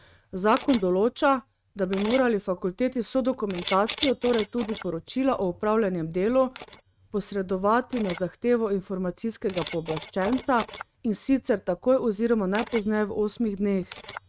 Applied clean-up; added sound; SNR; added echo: neural mask model RNNoise.